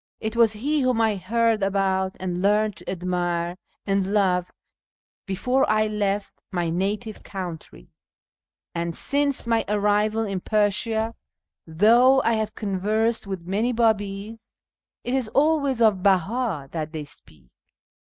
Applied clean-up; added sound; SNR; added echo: neural mask model RNNoise.